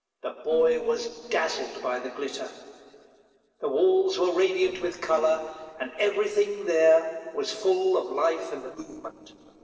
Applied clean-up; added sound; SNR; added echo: neural separator model SepFormer DNS4.